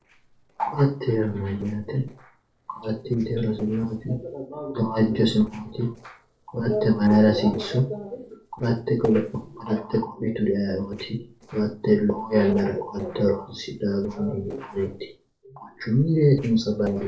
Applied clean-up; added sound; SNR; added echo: neural separator model SepFormer DNS4.